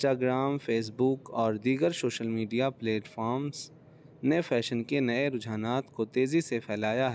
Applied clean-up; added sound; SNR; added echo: none; none; none; none.